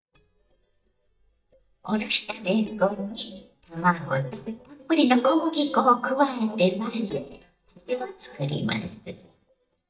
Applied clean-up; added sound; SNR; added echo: neural mask model DeepFilterNet 3.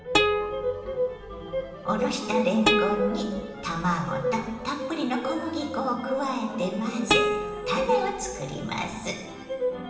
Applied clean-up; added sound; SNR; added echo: none; Plucked string instrument; 1 dB; reverberation time 1.3 s.